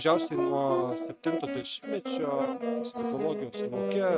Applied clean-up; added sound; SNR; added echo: neural mask model RNNoise.